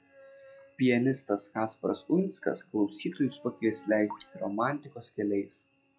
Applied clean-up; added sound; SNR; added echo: classical method log-MMSE.